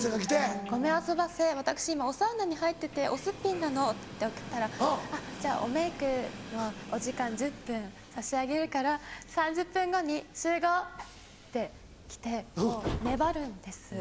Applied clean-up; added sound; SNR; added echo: none; Train + Train; 12 dB; none.